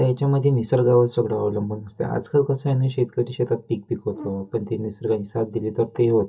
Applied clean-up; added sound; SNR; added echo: none; Brass instrument; 20 dB; reverberation time 0.2 s.